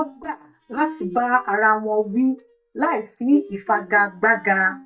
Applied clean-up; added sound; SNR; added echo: neural mask model DeepFilterNet 3.